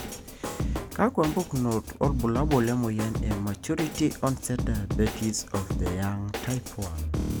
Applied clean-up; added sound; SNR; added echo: none; Drum kit; 5 dB; none.